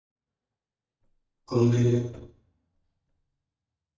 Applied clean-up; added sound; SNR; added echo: neural mask model DeepFilterNet 3.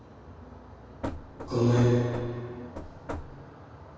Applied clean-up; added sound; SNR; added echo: none; Knock / Wood; 10 dB; reverberation time 2.2 s.